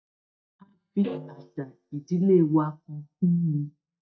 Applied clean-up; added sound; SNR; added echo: neural mask model DeepFilterNet 3.